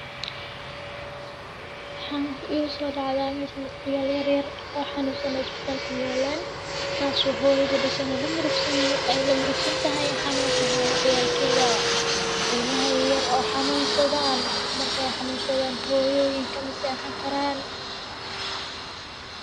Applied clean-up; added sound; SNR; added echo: none; Fixed-wing aircraft, airplane; 0 dB; none.